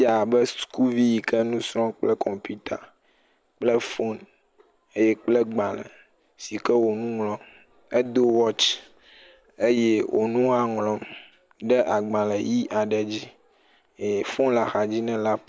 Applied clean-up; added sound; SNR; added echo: none; none; none; none.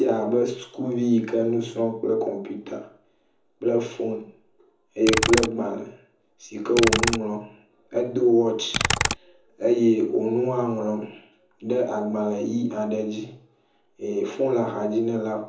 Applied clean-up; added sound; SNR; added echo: none; Computer keyboard; 4 dB; reverberation time 0.6 s.